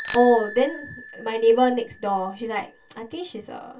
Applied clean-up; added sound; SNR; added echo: none; Bicycle bell; 9 dB; reverberation time 0.2 s.